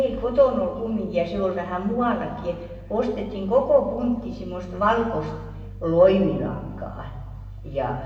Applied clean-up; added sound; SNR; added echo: none; none; none; reverberation time 1.1 s.